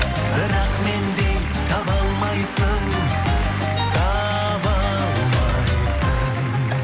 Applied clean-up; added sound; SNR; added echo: none; Applause + Fire; 14 dB; none.